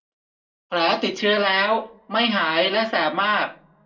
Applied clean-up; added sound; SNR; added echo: none; none; none; reverberation time 0.2 s.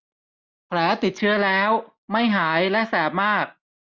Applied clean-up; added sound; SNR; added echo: none; none; none; none.